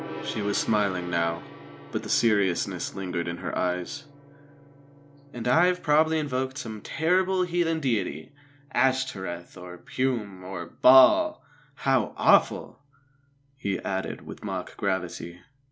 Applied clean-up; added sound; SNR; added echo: none; Gong; 19 dB; none.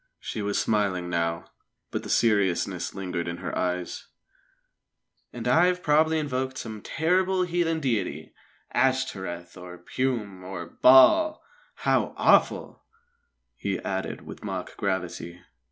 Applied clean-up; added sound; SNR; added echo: none; none; none; none.